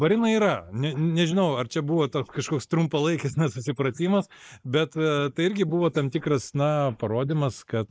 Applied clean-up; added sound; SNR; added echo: neural mask model Resemble Enhance denoiser.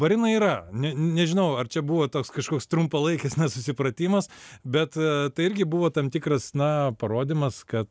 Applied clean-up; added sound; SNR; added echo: none; none; none; none.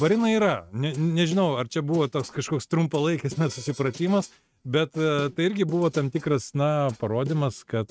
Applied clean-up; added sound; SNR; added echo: neural mask model RNNoise.